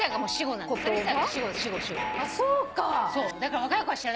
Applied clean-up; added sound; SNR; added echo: none; Chime + Gunshot, gunfire; 7 dB; none.